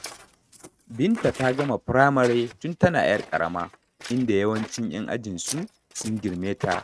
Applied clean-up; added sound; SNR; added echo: neural mask model RNNoise.